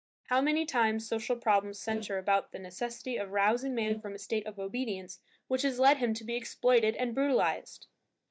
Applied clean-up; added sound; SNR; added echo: neural mask model DeepFilterNet 3.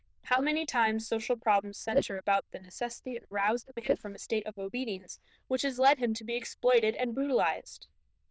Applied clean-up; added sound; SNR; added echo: neural diffusion model UNIVERSE++.